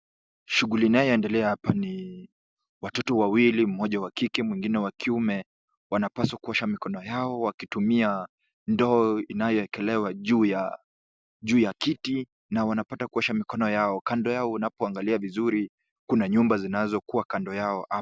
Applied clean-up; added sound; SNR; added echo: none; none; none; none.